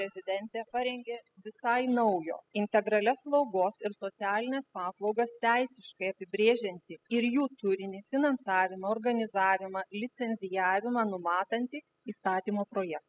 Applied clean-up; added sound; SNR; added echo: classical method spectral subtraction.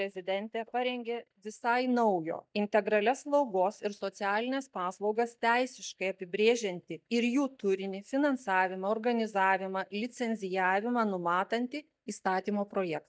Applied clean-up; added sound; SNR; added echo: neural mask model DeepFilterNet 3.